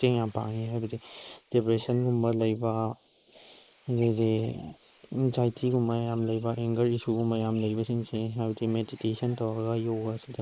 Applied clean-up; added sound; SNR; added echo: neural mask model Resemble Enhance denoiser.